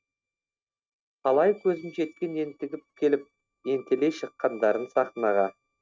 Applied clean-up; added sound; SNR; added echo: neural mask model RNNoise.